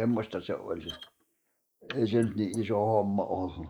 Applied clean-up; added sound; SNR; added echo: neural mask model Resemble Enhance denoiser.